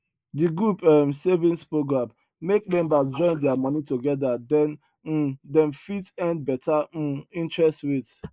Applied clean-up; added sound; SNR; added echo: neural mask model Resemble Enhance denoiser.